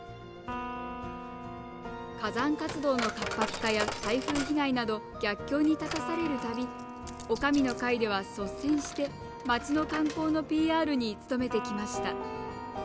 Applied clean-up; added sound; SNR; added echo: none; Coin (dropping) + Electric guitar; 9 dB; none.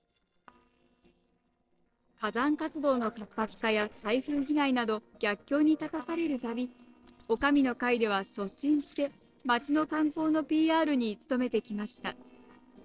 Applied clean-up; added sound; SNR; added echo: neural separator model SepFormer DNS4.